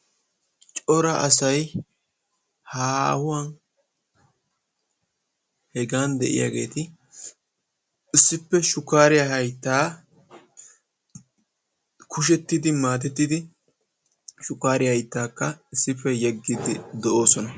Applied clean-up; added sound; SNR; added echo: none; none; none; none.